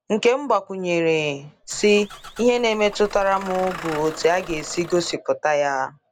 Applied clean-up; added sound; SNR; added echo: none; Engine starting / Bus; 15 dB; none.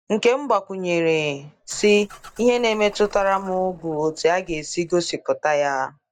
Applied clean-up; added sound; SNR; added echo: neural mask model DeepFilterNet 3.